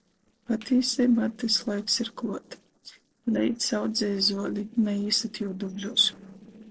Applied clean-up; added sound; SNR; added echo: neural separator model SepFormer DNS4.